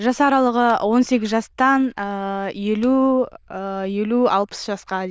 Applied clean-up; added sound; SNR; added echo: neural diffusion model UNIVERSE++.